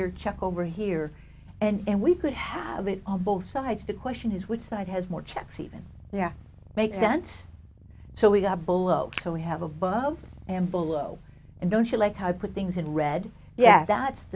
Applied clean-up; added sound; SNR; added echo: none; Purr; 19 dB; none.